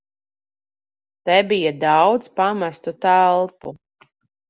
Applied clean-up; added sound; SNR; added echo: none; none; none; none.